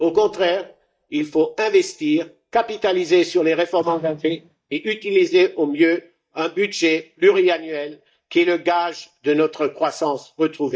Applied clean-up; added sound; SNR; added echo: neural mask model DeepFilterNet 3.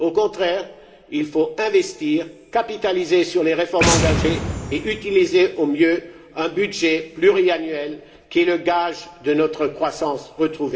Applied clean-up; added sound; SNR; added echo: none; Boom; 5 dB; reverberation time 2.7 s.